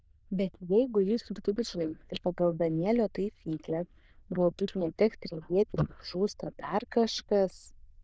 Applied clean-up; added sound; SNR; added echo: neural diffusion model UNIVERSE++.